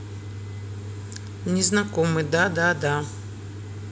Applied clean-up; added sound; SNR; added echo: none; none; none; none.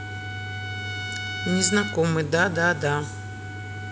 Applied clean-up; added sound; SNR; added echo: none; Trumpet; 10 dB; none.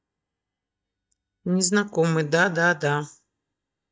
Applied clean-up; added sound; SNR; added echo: neural mask model DeepFilterNet 3.